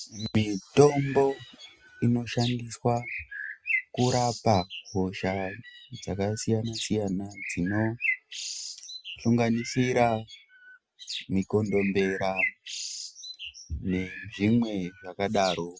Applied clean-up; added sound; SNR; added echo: none; Bird; 10 dB; none.